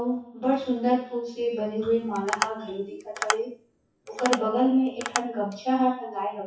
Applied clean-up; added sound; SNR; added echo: classical method WPE with log-MMSE.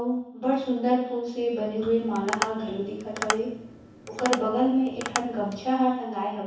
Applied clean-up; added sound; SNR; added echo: none; Tap; 7 dB; reverberation time 0.7 s.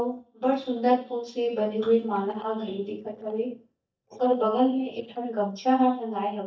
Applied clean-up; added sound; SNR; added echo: neural mask model DeepFilterNet 3.